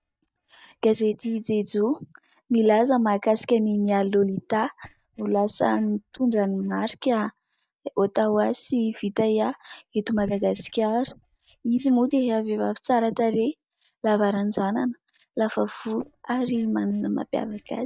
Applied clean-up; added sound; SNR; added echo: neural mask model DeepFilterNet 3.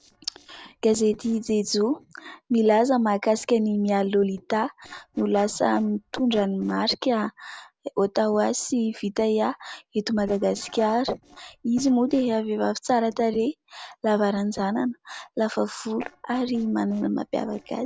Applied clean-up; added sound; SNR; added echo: neural separator model SepFormer DNS4.